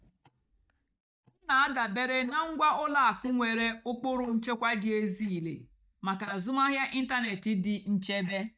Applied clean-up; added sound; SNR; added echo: neural mask model DeepFilterNet 3.